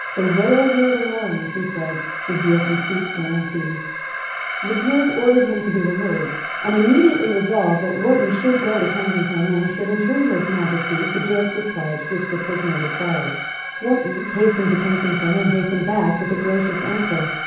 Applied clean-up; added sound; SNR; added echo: none; Alarm; 7 dB; reverberation time 0.7 s.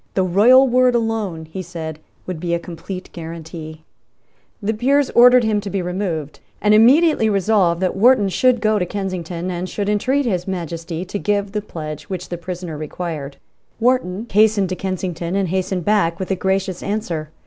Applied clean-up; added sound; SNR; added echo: none; none; none; none.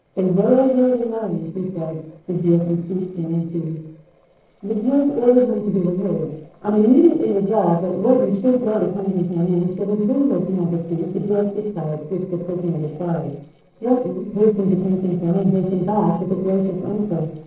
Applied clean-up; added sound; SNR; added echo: neural separator model SepFormer DNS4.